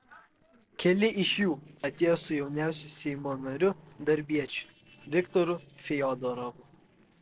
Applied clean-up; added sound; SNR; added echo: neural separator model SepFormer DNS4.